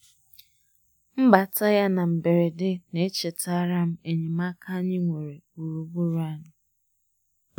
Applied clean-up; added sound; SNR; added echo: none; none; none; none.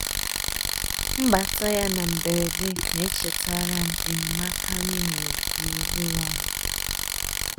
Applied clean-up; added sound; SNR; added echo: none; Tools; -2 dB; none.